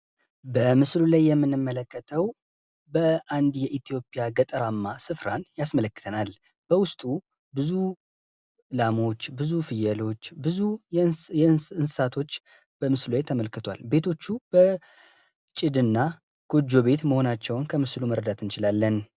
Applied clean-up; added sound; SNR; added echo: none; none; none; none.